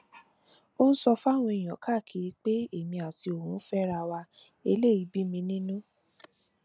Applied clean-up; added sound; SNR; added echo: none; none; none; none.